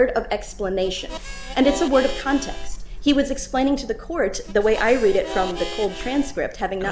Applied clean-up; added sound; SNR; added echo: none; Harmonica; 13 dB; none.